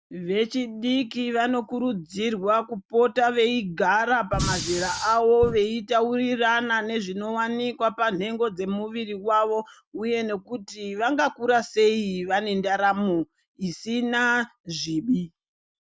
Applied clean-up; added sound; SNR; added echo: none; Fire; 6 dB; none.